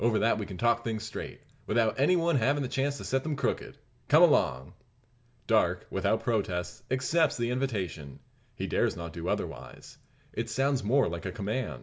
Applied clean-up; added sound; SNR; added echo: none; none; none; none.